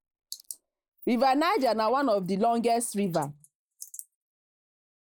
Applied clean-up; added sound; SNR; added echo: neural mask model Resemble Enhance denoiser.